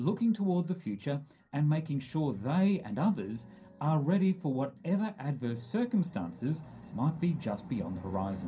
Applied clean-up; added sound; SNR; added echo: none; none; none; reverberation time 0.3 s.